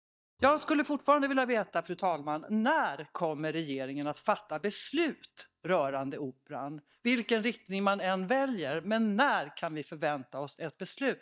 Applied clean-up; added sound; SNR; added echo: neural mask model DeepFilterNet 3.